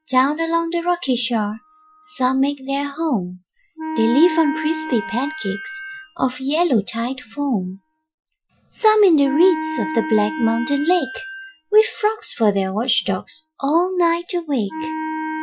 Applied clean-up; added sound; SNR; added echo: classical method Wiener filter.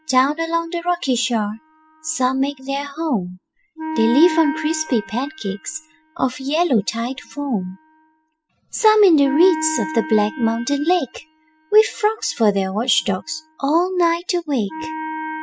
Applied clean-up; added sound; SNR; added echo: classical method spectral subtraction.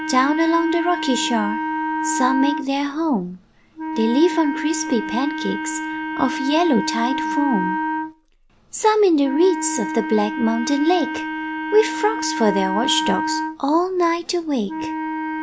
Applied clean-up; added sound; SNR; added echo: none; Wind instrument, woodwind instrument; 5 dB; none.